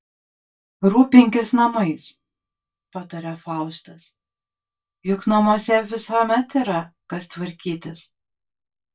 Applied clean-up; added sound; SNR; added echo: neural mask model DeepFilterNet 3.